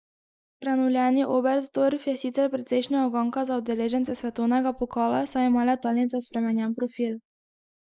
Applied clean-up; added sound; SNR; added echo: neural mask model Resemble Enhance denoiser.